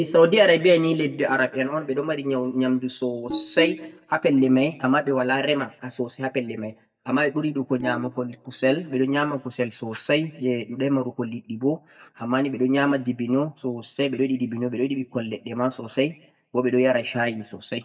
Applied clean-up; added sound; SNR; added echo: neural mask model DeepFilterNet 3.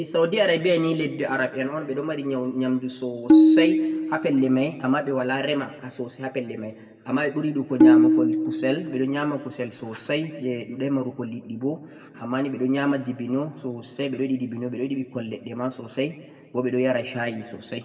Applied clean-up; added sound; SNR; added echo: none; Tabla; -5 dB; reverberation time 1.6 s.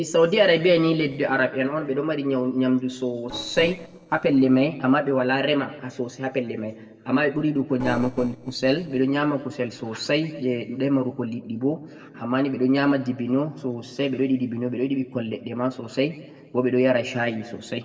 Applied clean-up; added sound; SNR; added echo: neural separator model SepFormer DNS4.